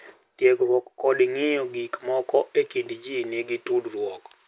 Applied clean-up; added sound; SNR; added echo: none; none; none; none.